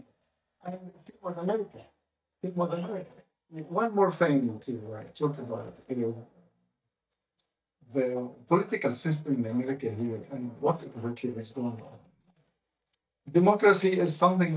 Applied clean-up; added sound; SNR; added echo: neural mask model DeepFilterNet 3.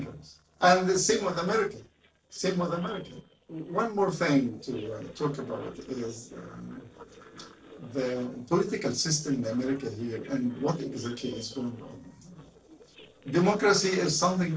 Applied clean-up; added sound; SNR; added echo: neural separator model SepFormer DNS4.